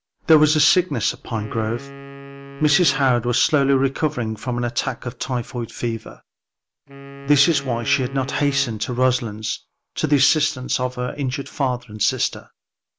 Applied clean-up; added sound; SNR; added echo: none; Wind instrument, woodwind instrument; 16 dB; none.